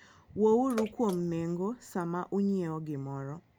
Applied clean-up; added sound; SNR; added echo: none; Bathtub (filling or washing) / Water / Splash, splatter; 18 dB; none.